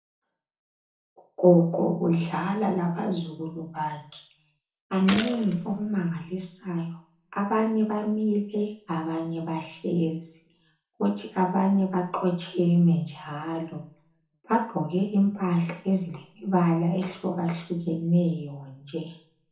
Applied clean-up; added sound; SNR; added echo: none; Gunshot, gunfire; 9 dB; reverberation time 0.5 s.